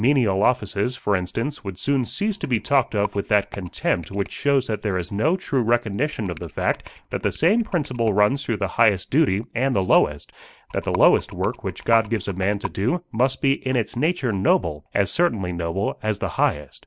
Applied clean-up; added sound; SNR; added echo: neural mask model Resemble Enhance denoiser.